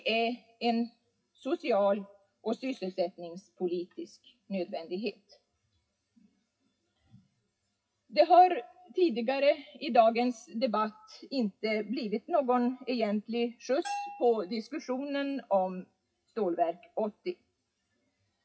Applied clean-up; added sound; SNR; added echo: classical method WPE with log-MMSE.